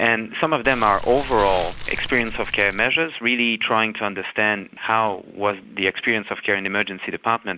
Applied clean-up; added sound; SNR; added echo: none; Fire; 9 dB; none.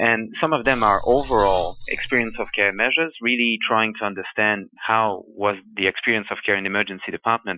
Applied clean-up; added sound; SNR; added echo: classical method Wiener filter.